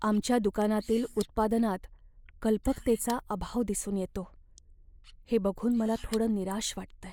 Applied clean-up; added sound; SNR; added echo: neural mask model Resemble Enhance denoiser.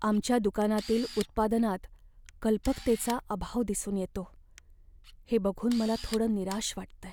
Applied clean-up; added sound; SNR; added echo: none; Camera; 19 dB; none.